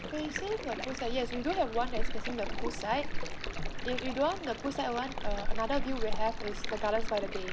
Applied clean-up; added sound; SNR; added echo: none; Stream; -2 dB; none.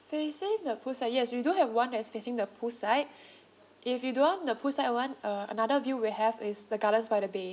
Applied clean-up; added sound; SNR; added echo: none; none; none; none.